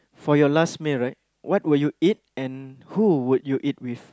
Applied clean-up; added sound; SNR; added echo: none; none; none; none.